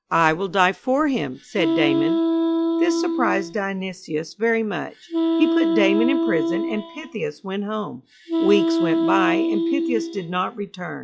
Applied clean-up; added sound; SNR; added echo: classical method log-MMSE.